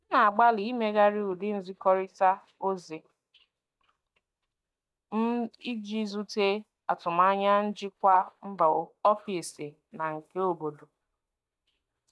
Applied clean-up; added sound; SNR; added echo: neural mask model DeepFilterNet 3.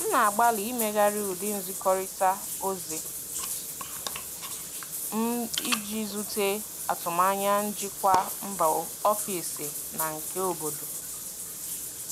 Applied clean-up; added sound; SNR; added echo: none; Bathtub (filling or washing) / Water; 5 dB; none.